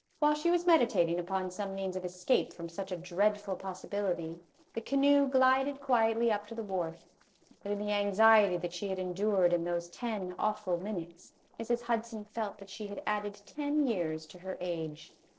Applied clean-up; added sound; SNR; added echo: neural separator model SepFormer DNS4.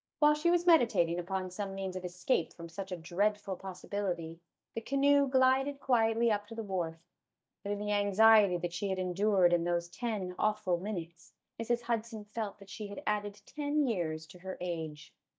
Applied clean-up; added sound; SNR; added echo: neural mask model DeepFilterNet 3.